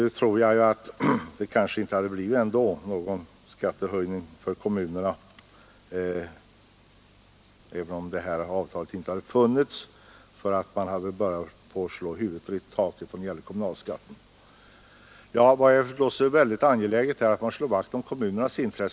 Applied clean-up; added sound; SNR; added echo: none; none; none; none.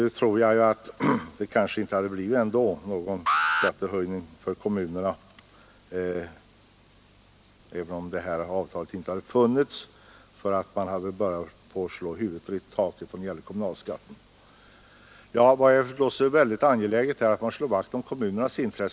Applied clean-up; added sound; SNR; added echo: none; Alarm; 2 dB; none.